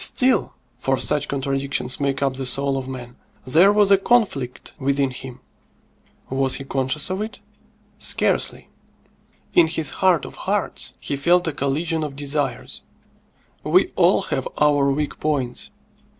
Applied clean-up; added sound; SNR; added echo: none; none; none; none.